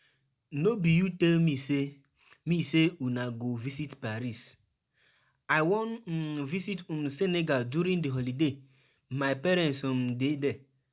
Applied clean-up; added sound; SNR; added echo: none; none; none; none.